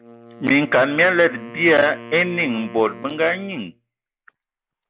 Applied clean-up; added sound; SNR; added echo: none; Wind instrument, woodwind instrument; 19 dB; none.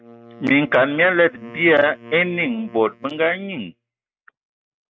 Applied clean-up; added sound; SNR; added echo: neural mask model RNNoise.